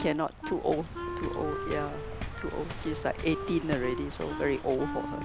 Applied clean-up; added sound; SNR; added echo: none; Waves, surf + Wind instrument, woodwind instrument; 4 dB; none.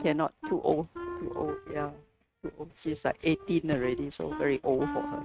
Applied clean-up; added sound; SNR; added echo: neural mask model RNNoise.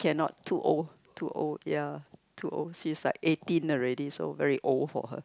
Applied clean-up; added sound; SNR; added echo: none; none; none; none.